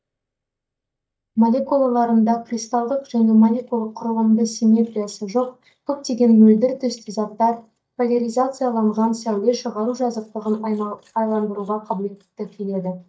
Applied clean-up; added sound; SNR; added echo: neural mask model DeepFilterNet 3.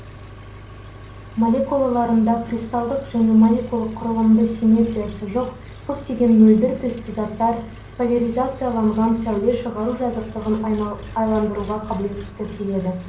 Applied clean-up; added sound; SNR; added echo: none; Engine; 17 dB; reverberation time 0.6 s.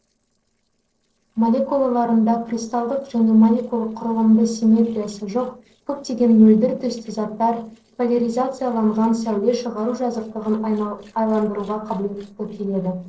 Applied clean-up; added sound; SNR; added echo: neural separator model SepFormer DNS4.